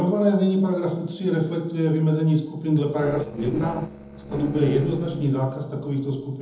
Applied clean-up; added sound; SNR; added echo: neural separator model SepFormer DNS4.